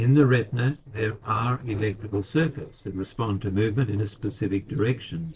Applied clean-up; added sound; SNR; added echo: neural separator model SepFormer DNS4.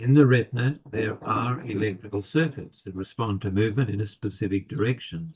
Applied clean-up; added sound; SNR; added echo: neural mask model DeepFilterNet 3.